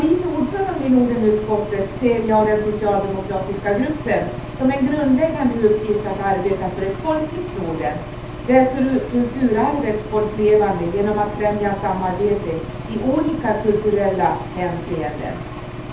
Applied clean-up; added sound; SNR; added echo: none; Engine / Aircraft; 11 dB; reverberation time 0.5 s.